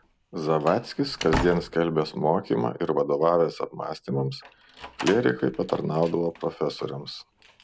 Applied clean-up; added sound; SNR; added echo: none; Slam; 13 dB; none.